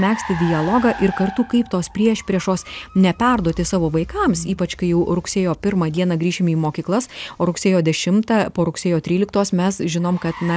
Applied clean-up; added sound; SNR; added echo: none; Car; 17 dB; none.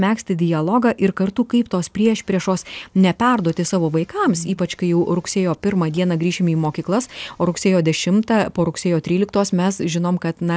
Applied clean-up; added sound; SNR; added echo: none; none; none; none.